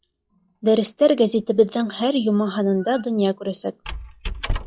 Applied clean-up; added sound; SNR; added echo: classical method log-MMSE.